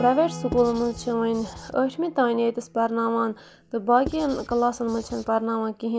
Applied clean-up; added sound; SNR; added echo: none; Writing + Acoustic guitar / Strum; 15 dB; none.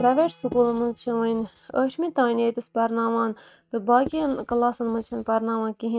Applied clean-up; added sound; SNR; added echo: neural mask model RNNoise.